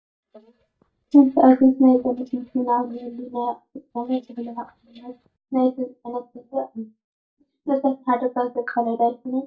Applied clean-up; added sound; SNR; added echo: neural mask model DeepFilterNet 3.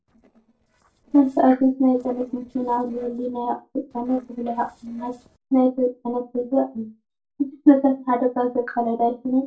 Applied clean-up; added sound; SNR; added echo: neural separator model SepFormer DNS4.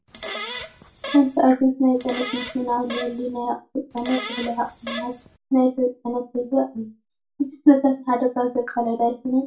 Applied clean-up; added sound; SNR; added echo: none; Fart; 11 dB; reverberation time 0.2 s.